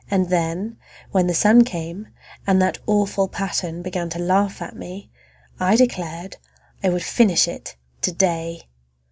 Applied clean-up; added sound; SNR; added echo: none; none; none; none.